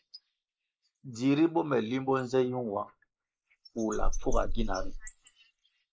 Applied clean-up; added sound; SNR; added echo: neural mask model Resemble Enhance denoiser.